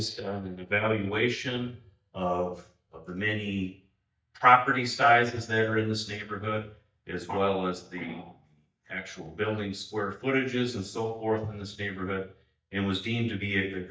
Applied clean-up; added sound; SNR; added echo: neural mask model DeepFilterNet 3.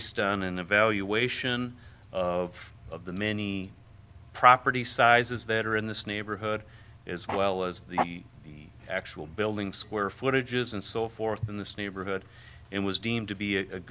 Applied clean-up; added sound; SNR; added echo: none; none; none; none.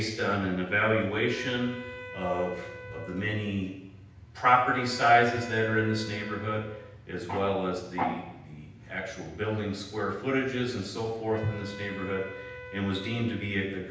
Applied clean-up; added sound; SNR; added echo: none; Wind instrument, woodwind instrument; 15 dB; reverberation time 0.9 s.